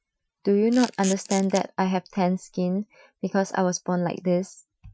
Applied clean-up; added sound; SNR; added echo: classical method Wiener filter.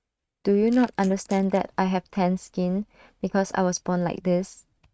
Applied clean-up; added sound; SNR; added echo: neural mask model RNNoise.